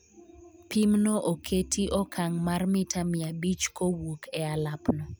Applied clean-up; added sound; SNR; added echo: none; none; none; none.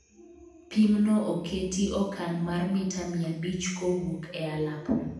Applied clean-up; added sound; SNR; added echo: none; none; none; reverberation time 0.9 s.